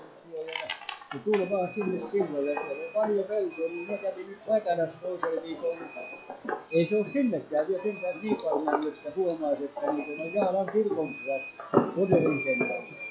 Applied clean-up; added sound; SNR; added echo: classical method log-MMSE.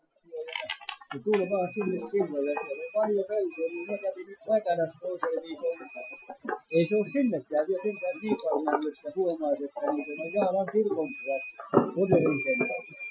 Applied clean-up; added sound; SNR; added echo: classical method Wiener filter.